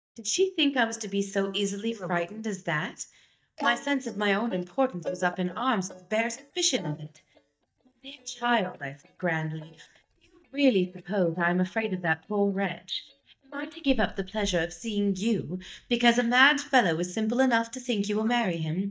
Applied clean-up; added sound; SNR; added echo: neural mask model DeepFilterNet 3.